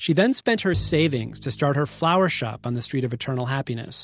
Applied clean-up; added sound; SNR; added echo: none; Bowed string instrument; 15 dB; none.